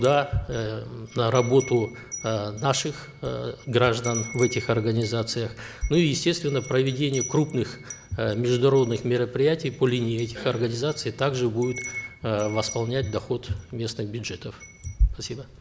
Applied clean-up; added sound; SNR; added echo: none; Wind chime; 11 dB; none.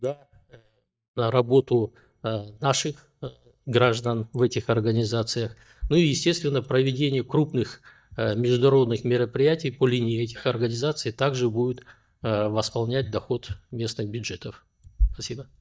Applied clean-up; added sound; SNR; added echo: neural mask model DeepFilterNet 3.